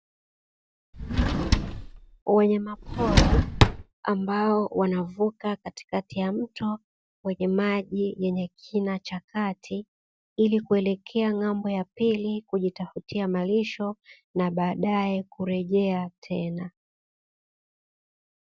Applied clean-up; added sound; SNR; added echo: none; Drawer open or close; -4 dB; none.